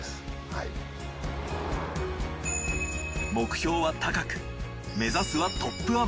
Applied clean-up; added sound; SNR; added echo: none; Motor vehicle (road) + Engine / Car; 14 dB; none.